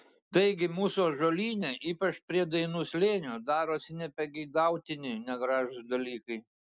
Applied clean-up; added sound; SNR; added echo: none; none; none; none.